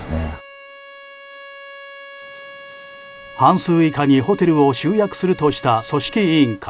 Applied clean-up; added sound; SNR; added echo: none; Bowed string instrument; 19 dB; none.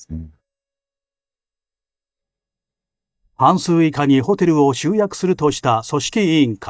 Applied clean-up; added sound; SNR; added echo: neural mask model DeepFilterNet 3.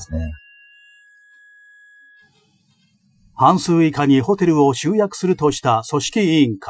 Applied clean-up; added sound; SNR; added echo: classical method Wiener filter.